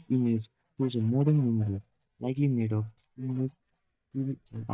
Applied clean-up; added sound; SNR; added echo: neural mask model DeepFilterNet 3.